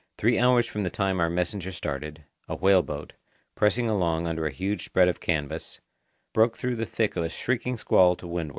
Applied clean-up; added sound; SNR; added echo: none; none; none; none.